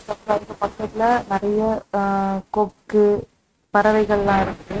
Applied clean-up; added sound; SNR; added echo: neural mask model RNNoise.